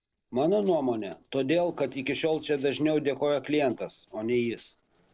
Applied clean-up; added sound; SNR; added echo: neural separator model SepFormer DNS4.